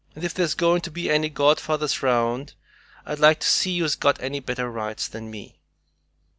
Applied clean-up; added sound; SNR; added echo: none; none; none; none.